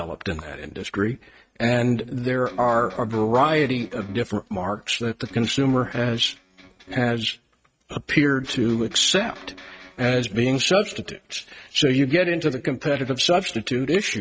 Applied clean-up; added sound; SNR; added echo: neural mask model RNNoise.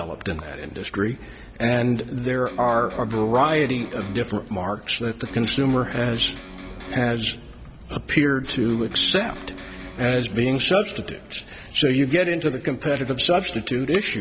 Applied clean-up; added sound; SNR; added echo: none; Electric guitar; 14 dB; none.